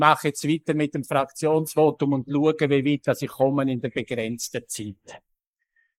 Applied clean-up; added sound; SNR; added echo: neural mask model Resemble Enhance denoiser.